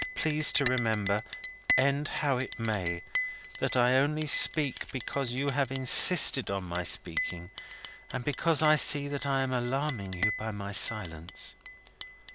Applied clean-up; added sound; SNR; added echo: none; Chink, clink; -2 dB; none.